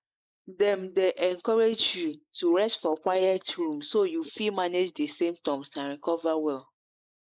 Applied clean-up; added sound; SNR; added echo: neural mask model Resemble Enhance denoiser.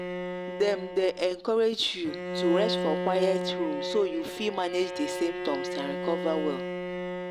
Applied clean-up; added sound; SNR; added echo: none; Bowed string instrument; 4 dB; none.